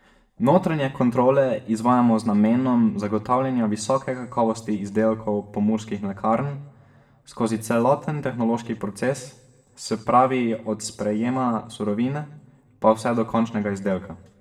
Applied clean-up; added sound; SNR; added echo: none; none; none; reverberation time 0.8 s.